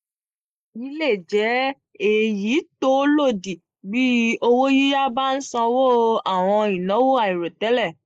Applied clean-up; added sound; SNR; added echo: neural mask model Resemble Enhance denoiser.